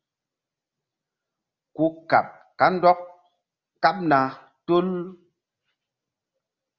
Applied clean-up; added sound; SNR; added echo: none; none; none; none.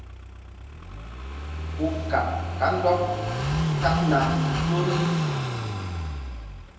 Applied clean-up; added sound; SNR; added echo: none; Car passing by / Idling; -2 dB; reverberation time 0.9 s.